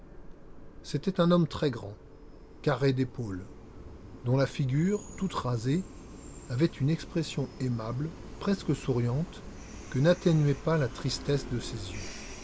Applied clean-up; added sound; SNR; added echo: none; Train; 14 dB; none.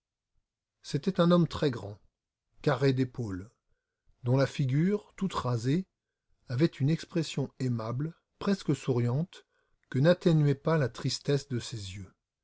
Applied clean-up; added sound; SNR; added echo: none; none; none; none.